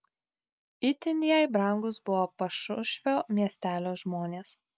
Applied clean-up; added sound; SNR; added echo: none; none; none; none.